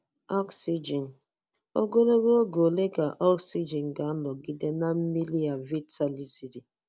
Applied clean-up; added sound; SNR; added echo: none; none; none; none.